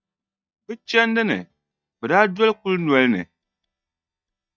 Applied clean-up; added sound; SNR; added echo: neural mask model DeepFilterNet 3.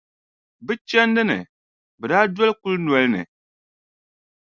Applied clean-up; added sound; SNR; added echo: none; none; none; none.